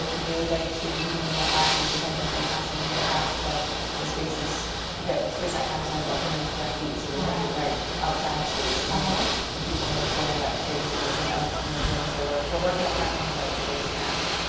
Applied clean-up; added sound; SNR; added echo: none; Ocean / Boat, Water vehicle; -2 dB; reverberation time 1.2 s.